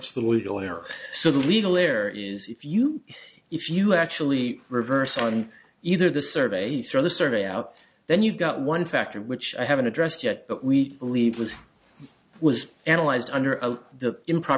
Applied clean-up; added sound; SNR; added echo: none; none; none; none.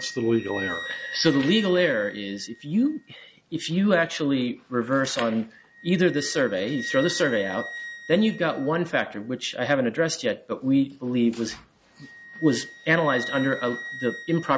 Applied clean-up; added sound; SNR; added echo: none; Wind instrument, woodwind instrument; 15 dB; none.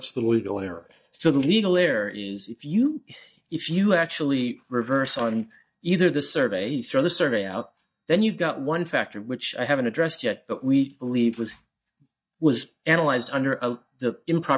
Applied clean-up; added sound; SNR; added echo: neural mask model DeepFilterNet 3.